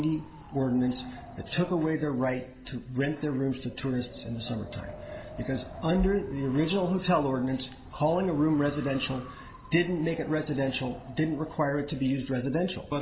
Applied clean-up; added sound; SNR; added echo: none; Wind; 17 dB; reverberation time 0.5 s.